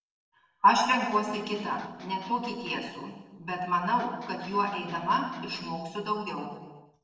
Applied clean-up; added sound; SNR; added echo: neural separator model SepFormer DNS4.